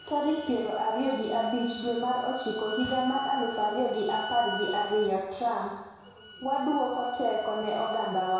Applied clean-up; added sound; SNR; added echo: none; Bowed string instrument; 13 dB; reverberation time 1.1 s.